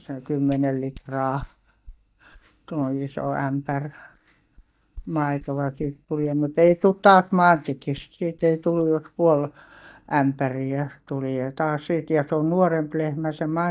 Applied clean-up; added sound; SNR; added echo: neural mask model DeepFilterNet 3.